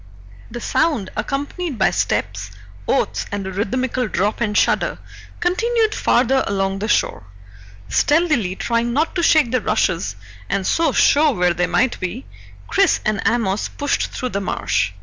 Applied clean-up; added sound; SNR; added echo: none; Mechanical fan; 15 dB; none.